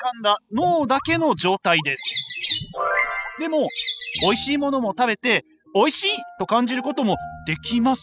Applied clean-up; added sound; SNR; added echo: classical method spectral subtraction.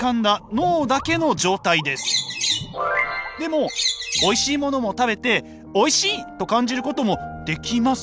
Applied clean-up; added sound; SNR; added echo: none; Bird; 3 dB; none.